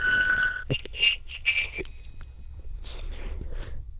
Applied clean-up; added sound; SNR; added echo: neural diffusion model UNIVERSE++.